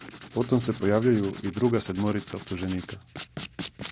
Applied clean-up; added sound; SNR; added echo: none; Writing; 8 dB; none.